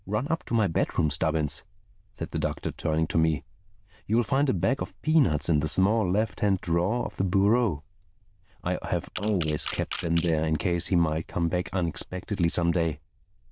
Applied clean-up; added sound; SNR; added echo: neural diffusion model UNIVERSE++.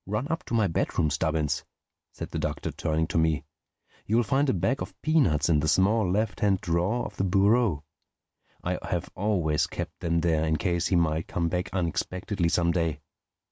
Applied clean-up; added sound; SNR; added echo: none; none; none; none.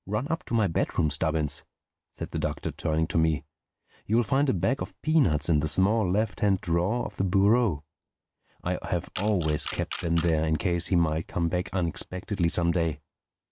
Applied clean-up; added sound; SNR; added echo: neural mask model Resemble Enhance denoiser.